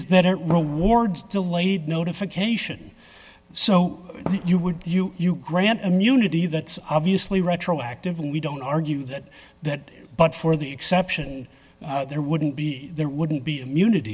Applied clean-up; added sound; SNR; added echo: none; Fireworks; 16 dB; none.